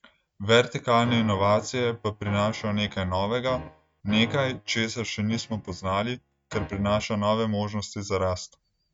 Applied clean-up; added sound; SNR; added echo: neural mask model RNNoise.